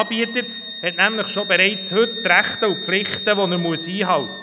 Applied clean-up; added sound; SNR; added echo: none; Wind instrument, woodwind instrument; 9 dB; none.